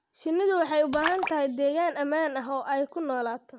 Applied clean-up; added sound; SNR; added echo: none; Splash, splatter; 11 dB; none.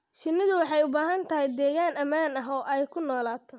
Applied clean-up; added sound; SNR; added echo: none; none; none; none.